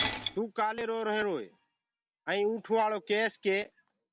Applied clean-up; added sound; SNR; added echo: none; Shatter; 6 dB; none.